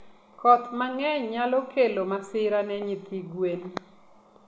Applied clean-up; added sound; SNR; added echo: none; none; none; none.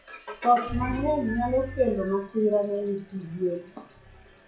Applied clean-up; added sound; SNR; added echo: classical method WPE with log-MMSE.